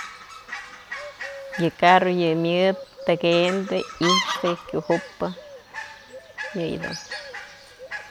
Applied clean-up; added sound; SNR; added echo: none; Fowl; 8 dB; none.